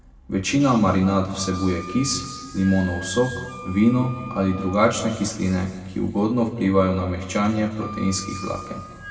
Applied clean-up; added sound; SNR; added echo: none; Wind instrument, woodwind instrument; 17 dB; reverberation time 1.7 s.